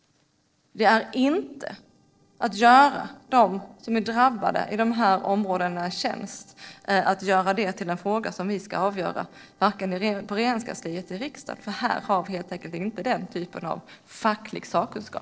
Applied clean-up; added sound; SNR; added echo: neural separator model SepFormer DNS4.